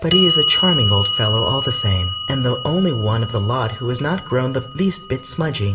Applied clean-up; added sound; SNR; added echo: none; Clock; 4 dB; reverberation time 1.3 s.